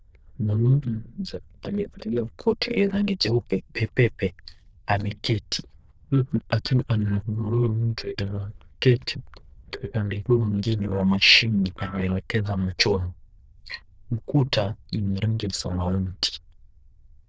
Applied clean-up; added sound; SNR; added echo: neural diffusion model UNIVERSE++.